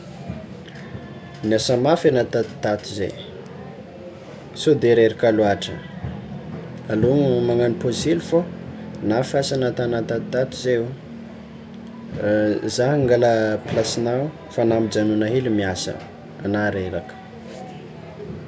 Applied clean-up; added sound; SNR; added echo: none; none; none; none.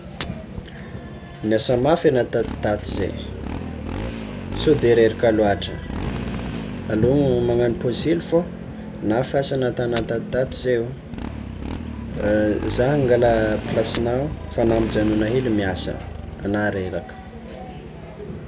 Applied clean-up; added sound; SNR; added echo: none; Shatter + Motorcycle; 10 dB; none.